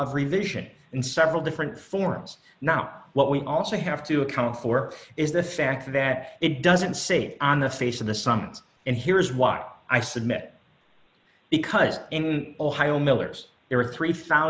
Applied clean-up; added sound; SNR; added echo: none; none; none; none.